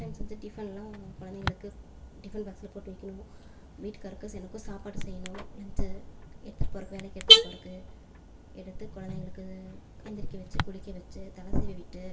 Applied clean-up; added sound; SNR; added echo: none; Alarm / Car; -4 dB; reverberation time 0.6 s.